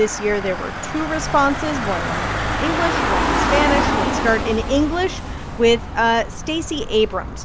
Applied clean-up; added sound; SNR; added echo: none; Engine / Car; 2 dB; none.